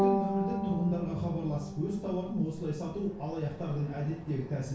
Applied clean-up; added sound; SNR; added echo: none; Bowed string instrument; 3 dB; reverberation time 0.6 s.